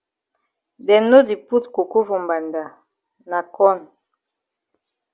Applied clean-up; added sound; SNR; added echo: none; none; none; none.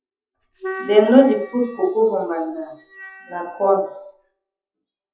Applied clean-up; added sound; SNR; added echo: classical method WPE with log-MMSE.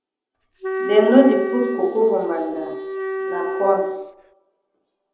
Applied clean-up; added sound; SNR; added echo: none; Wind instrument, woodwind instrument; 5 dB; reverberation time 0.9 s.